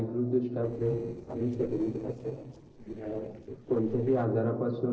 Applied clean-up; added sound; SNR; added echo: neural separator model SepFormer DNS4.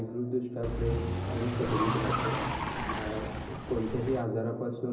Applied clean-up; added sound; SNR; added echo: none; Car; 0 dB; reverberation time 0.5 s.